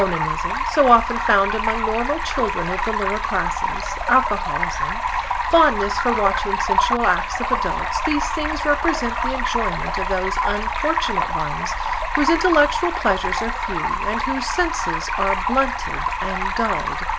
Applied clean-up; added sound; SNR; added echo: none; Stream; 0 dB; none.